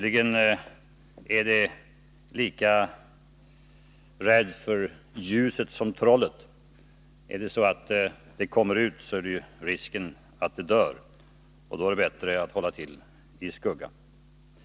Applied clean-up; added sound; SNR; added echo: none; none; none; none.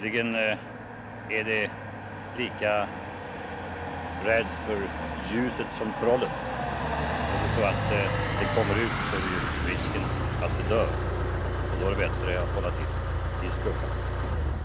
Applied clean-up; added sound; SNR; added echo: none; Bowed string instrument + Motor vehicle (road); -2 dB; none.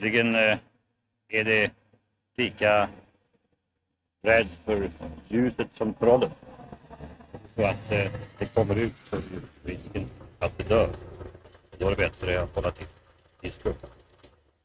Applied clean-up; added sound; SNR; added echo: neural mask model RNNoise.